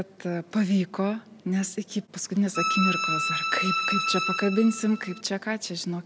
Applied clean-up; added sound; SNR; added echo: none; Bowed string instrument; 0 dB; none.